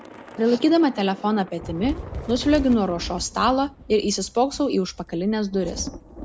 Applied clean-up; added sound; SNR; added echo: none; Thunder / Rain; 14 dB; none.